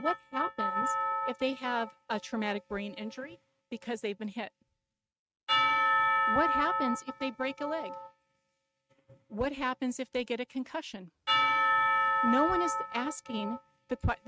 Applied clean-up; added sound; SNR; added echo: neural mask model RNNoise.